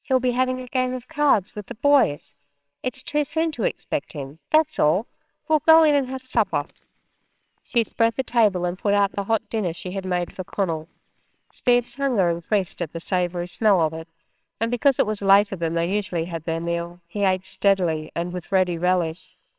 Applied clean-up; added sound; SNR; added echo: neural separator model SepFormer WHAMR!.